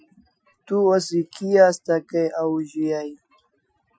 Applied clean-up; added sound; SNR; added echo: classical method Wiener filter.